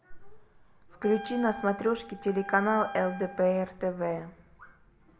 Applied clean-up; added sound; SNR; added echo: none; Wind instrument, woodwind instrument; 13 dB; reverberation time 0.6 s.